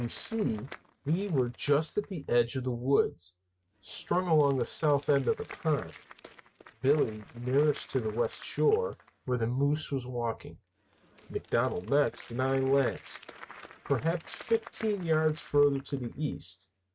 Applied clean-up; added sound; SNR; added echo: neural mask model RNNoise.